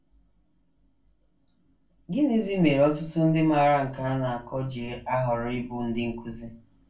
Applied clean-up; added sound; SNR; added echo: none; none; none; reverberation time 0.2 s.